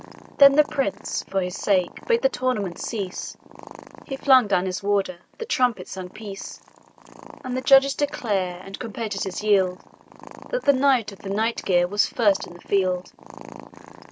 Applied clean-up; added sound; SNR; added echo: neural mask model RNNoise.